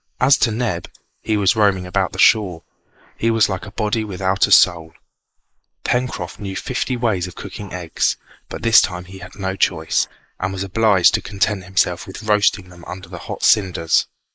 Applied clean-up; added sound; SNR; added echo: neural mask model Resemble Enhance denoiser.